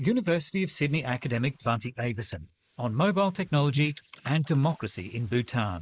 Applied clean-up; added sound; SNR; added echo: neural mask model Resemble Enhance denoiser.